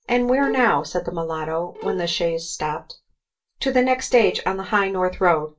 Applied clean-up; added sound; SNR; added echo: none; Bowed string instrument; 12 dB; reverberation time 0.2 s.